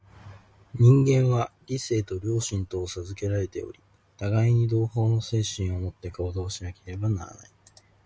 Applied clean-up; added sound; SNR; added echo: none; none; none; none.